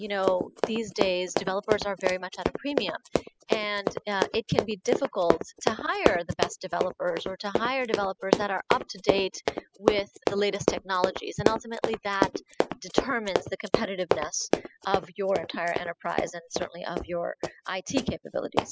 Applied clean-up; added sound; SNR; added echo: classical method spectral subtraction.